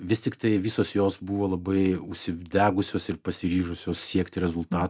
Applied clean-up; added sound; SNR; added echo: none; none; none; none.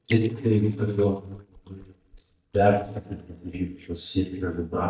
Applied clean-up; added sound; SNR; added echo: neural mask model DeepFilterNet 3.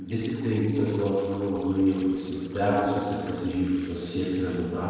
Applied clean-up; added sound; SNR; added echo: neural separator model SepFormer DNS4.